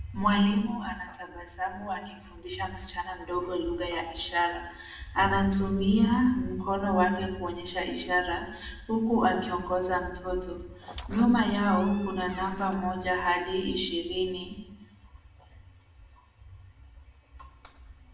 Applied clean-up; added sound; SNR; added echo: none; Squeak; 19 dB; reverberation time 0.7 s.